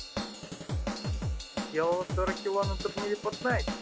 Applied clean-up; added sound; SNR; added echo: none; Drum / Drum kit; 1 dB; none.